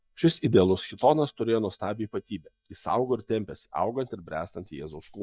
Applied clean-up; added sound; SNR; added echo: neural mask model DeepFilterNet 3.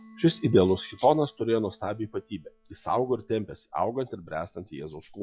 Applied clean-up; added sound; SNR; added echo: classical method log-MMSE.